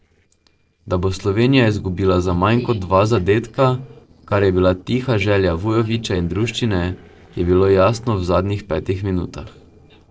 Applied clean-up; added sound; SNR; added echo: neural separator model SepFormer DNS4.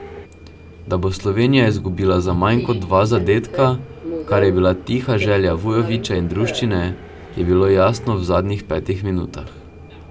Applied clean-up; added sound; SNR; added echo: none; Subway, metro, underground; 13 dB; none.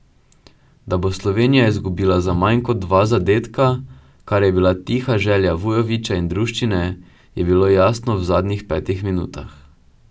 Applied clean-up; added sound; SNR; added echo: none; none; none; none.